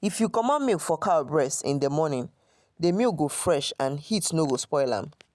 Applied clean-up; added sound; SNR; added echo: none; none; none; none.